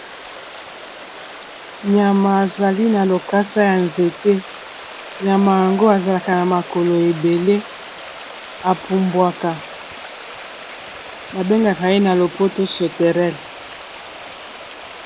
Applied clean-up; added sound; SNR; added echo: none; Stream; 14 dB; none.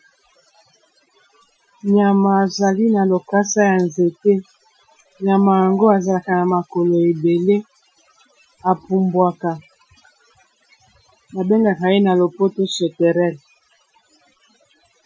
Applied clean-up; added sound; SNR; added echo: classical method Wiener filter.